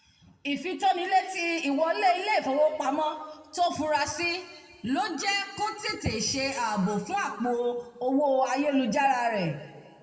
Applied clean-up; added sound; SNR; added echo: none; none; none; reverberation time 1.5 s.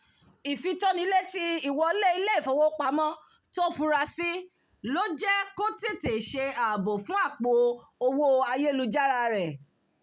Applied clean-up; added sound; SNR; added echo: none; none; none; none.